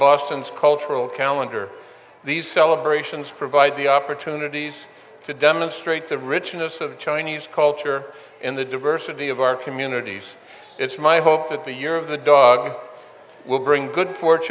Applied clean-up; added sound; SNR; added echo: none; none; none; none.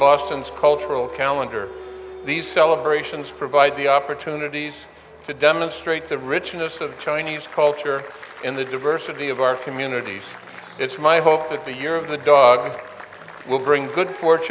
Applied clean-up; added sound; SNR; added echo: none; Applause; 20 dB; none.